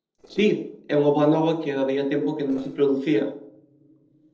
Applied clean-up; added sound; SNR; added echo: neural separator model SepFormer DNS4.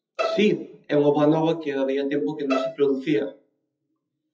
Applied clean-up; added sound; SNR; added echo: classical method WPE with log-MMSE.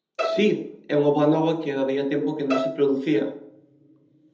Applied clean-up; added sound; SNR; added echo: none; Bowed string instrument; 7 dB; reverberation time 0.9 s.